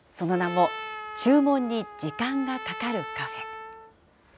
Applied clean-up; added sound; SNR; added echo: none; Trumpet; 11 dB; none.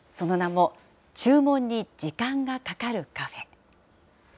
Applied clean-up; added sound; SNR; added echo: none; none; none; none.